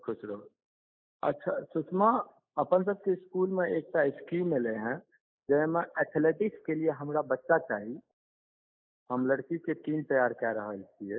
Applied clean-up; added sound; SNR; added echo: neural mask model Resemble Enhance denoiser.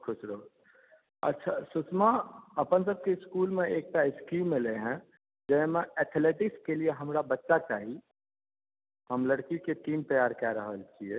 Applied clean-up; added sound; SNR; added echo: none; none; none; none.